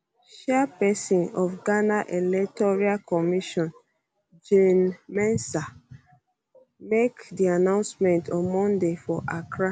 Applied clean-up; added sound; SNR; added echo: none; none; none; none.